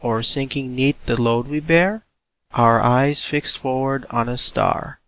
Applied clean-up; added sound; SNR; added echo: none; none; none; none.